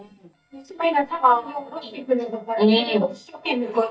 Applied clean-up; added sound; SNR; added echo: neural mask model DeepFilterNet 3.